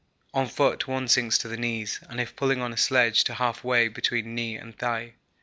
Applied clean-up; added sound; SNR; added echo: none; none; none; none.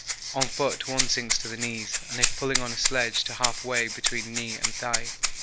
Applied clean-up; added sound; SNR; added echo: none; Rattle (instrument); -2 dB; none.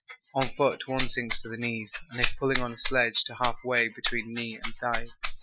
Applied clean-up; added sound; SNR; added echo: classical method Wiener filter.